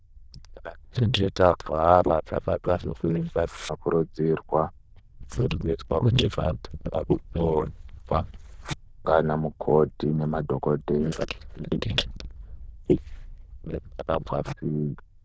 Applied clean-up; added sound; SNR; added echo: neural diffusion model UNIVERSE++.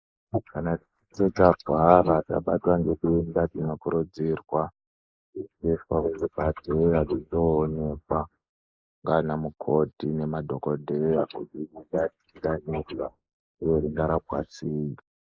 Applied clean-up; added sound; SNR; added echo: neural mask model Resemble Enhance denoiser.